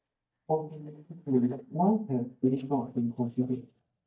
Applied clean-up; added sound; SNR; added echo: neural mask model DeepFilterNet 3.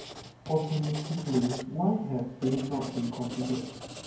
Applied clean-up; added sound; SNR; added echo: none; Writing; 11 dB; reverberation time 0.9 s.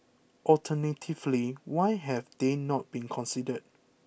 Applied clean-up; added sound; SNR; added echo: none; none; none; none.